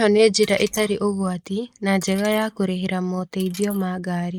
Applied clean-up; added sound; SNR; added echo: neural mask model Resemble Enhance denoiser.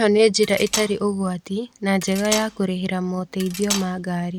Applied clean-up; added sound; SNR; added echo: none; Cutlery, silverware; 11 dB; none.